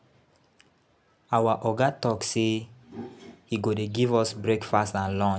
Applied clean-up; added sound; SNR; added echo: none; none; none; none.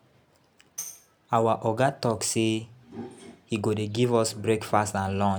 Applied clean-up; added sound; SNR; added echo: none; Tambourine; 18 dB; none.